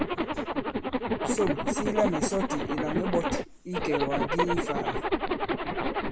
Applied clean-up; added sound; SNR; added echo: none; Zipper (clothing); -3 dB; none.